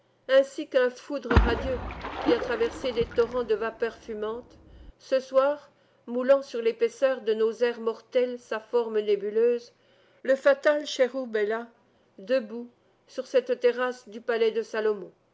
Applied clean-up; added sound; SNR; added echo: none; Splash, splatter; 3 dB; none.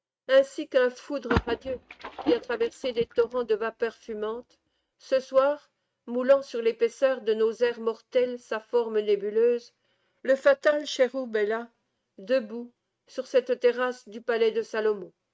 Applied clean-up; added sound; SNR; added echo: neural mask model RNNoise.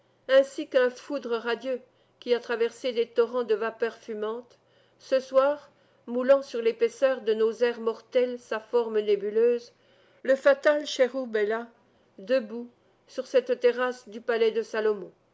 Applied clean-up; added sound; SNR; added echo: none; none; none; none.